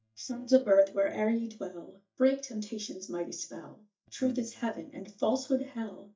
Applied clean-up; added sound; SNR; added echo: neural mask model DeepFilterNet 3.